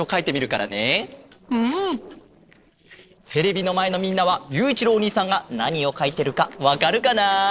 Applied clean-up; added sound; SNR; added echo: neural separator model SepFormer DNS4.